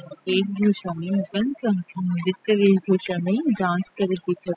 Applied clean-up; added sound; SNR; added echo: classical method spectral subtraction.